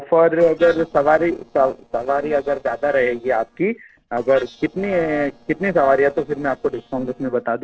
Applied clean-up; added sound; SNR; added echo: neural separator model SepFormer DNS4.